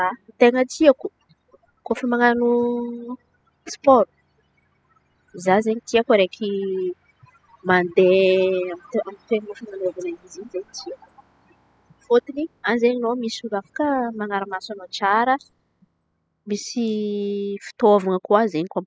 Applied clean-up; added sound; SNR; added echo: classical method spectral subtraction.